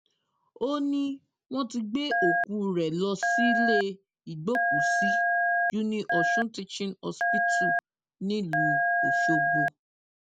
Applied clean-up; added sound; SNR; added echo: none; Telephone; -4 dB; none.